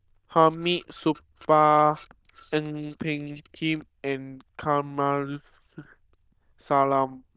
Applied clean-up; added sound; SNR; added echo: neural diffusion model UNIVERSE++.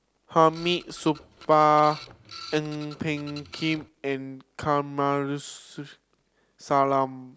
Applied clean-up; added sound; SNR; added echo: none; Printer; 18 dB; none.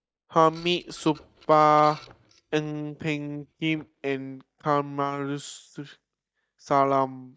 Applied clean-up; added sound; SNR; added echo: neural mask model DeepFilterNet 3.